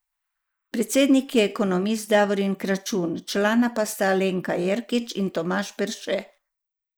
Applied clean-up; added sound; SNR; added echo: neural mask model Resemble Enhance denoiser.